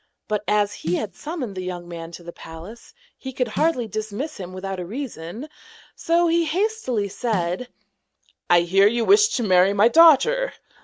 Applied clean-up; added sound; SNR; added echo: neural mask model RNNoise.